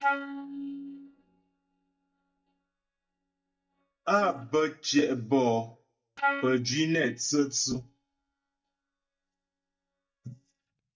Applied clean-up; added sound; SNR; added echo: neural mask model DeepFilterNet 3.